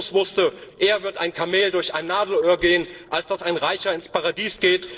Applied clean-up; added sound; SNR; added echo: neural separator model SepFormer DNS4.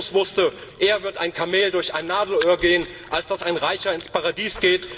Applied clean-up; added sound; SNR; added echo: none; Chewing, mastication; 19 dB; reverberation time 1.0 s.